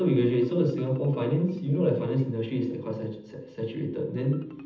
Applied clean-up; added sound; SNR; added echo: none; Marimba, xylophone; 19 dB; reverberation time 0.8 s.